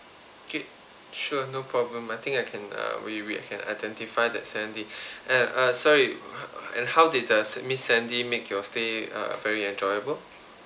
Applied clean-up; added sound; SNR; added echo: none; none; none; none.